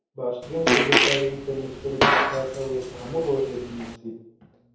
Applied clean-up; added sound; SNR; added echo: none; Fart; -4 dB; reverberation time 0.7 s.